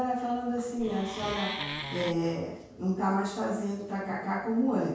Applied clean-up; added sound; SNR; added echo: none; Wood; 6 dB; reverberation time 0.6 s.